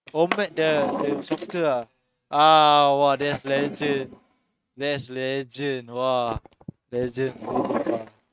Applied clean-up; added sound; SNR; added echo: neural mask model RNNoise.